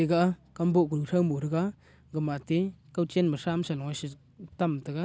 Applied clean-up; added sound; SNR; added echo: none; none; none; none.